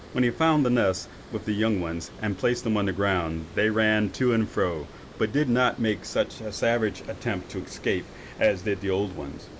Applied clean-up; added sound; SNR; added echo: none; Water; 18 dB; none.